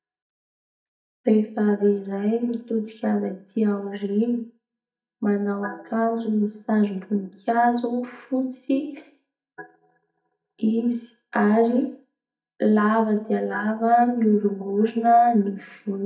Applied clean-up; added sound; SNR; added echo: neural mask model DeepFilterNet 3.